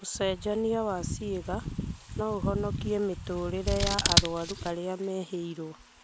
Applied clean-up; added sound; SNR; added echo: none; Scissors; -4 dB; none.